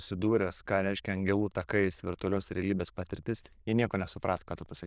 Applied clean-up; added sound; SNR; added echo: neural diffusion model UNIVERSE++.